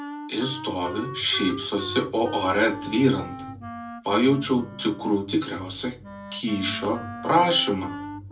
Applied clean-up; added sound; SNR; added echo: none; Wind instrument, woodwind instrument; 13 dB; reverberation time 0.2 s.